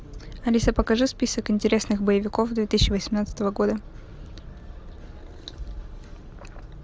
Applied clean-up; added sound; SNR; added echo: none; none; none; none.